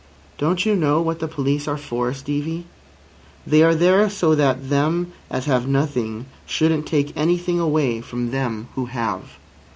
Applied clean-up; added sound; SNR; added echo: none; none; none; none.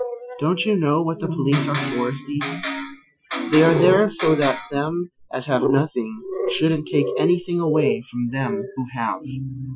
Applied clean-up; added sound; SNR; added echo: classical method Wiener filter.